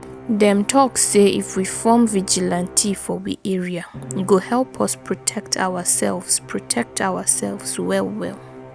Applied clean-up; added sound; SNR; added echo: none; Musical instrument; 18 dB; none.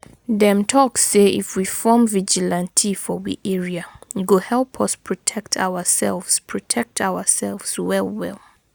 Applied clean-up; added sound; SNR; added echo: none; none; none; none.